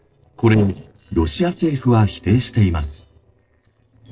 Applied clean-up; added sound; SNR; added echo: neural separator model SepFormer DNS4.